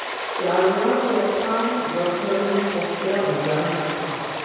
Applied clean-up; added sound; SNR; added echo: none; Stream; 6 dB; reverberation time 2.2 s.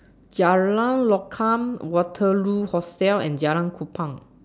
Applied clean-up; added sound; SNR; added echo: none; none; none; none.